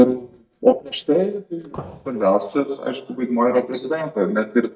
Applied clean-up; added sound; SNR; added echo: neural mask model DeepFilterNet 3.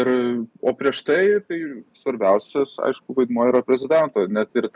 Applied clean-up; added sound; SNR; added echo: none; none; none; none.